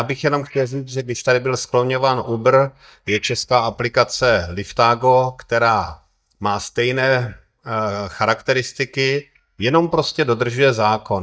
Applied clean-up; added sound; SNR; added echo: neural mask model DeepFilterNet 3.